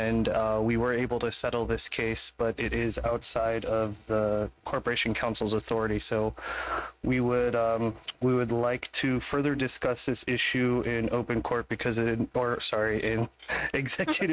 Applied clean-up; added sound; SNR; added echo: neural mask model RNNoise.